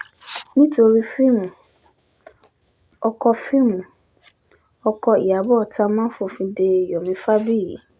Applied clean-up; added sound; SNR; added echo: none; none; none; none.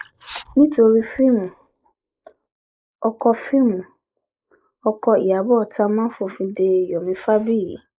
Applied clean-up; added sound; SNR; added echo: neural mask model Resemble Enhance denoiser.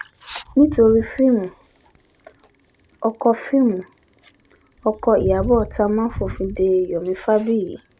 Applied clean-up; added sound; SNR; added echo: none; Bicycle; 15 dB; none.